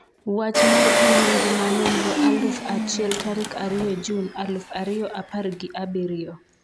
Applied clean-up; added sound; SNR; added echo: none; Engine; -2 dB; none.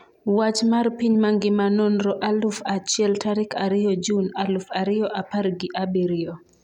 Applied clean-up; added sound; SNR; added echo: none; none; none; none.